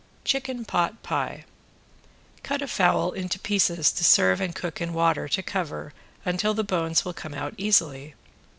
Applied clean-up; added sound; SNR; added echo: none; none; none; none.